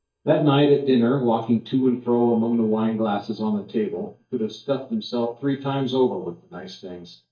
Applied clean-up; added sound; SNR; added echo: neural mask model DeepFilterNet 3.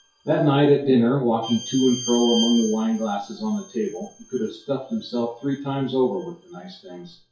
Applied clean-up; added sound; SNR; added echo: classical method WPE with log-MMSE.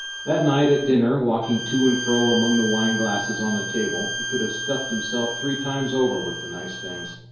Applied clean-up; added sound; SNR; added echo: none; Bowed string instrument; 7 dB; reverberation time 2.4 s.